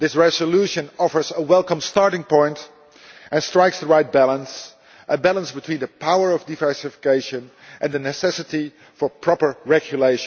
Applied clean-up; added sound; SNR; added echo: none; none; none; none.